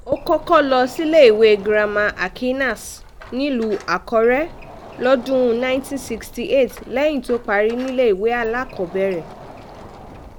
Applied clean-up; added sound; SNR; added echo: none; Door; 19 dB; none.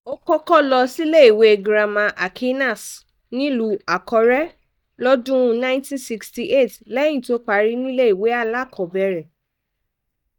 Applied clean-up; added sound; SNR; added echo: neural mask model DeepFilterNet 3.